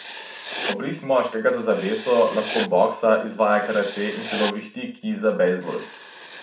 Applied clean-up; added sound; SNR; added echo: none; Writing; 10 dB; reverberation time 0.4 s.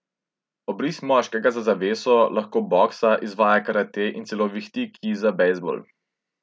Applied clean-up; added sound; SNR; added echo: none; none; none; none.